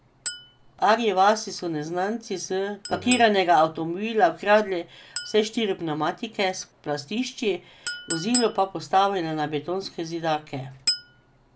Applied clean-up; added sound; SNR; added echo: none; Chink, clink; 13 dB; none.